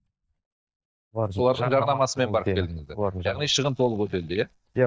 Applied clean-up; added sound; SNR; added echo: neural mask model DeepFilterNet 3.